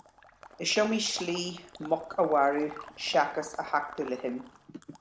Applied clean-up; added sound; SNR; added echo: none; Water / Liquid; 17 dB; none.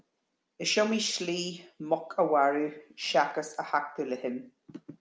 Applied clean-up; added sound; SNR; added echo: none; none; none; none.